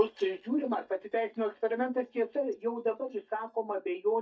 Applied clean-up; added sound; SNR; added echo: neural mask model DeepFilterNet 3.